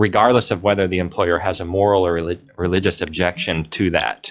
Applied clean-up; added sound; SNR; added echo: classical method log-MMSE.